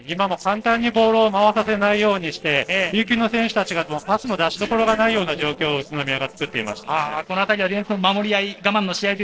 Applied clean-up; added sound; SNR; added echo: neural separator model SepFormer DNS4.